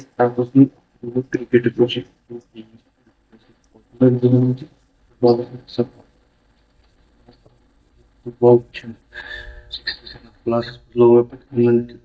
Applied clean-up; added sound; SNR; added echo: neural mask model DeepFilterNet 3.